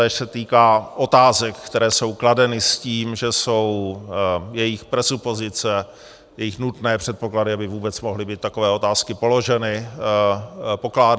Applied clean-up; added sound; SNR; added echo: none; none; none; none.